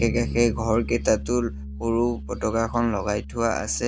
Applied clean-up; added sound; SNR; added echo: none; Bass guitar; 9 dB; none.